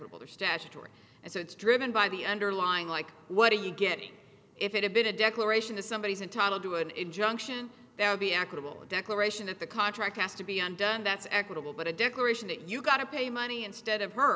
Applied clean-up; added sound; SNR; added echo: none; none; none; none.